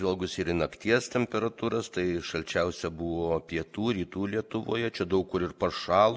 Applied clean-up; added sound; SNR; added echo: none; none; none; none.